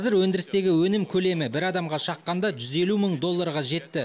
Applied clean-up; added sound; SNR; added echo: none; none; none; none.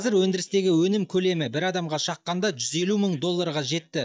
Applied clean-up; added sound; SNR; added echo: neural mask model DeepFilterNet 3.